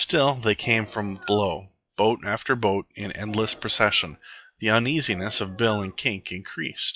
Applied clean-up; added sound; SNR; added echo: classical method log-MMSE.